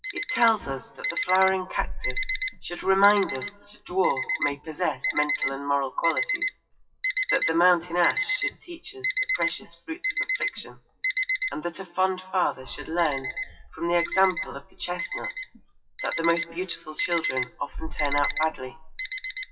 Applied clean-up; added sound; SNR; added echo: classical method WPE with log-MMSE.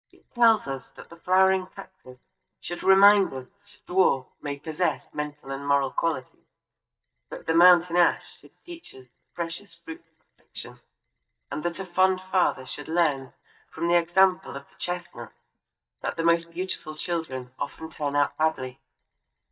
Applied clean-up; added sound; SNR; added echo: neural mask model DeepFilterNet 3.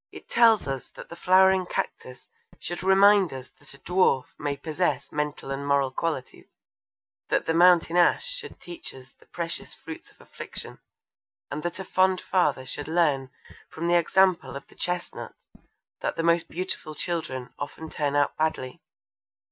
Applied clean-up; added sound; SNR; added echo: none; none; none; none.